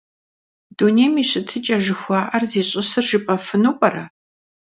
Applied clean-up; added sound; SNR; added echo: none; none; none; none.